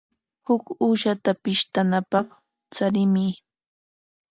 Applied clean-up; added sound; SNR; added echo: neural mask model DeepFilterNet 3.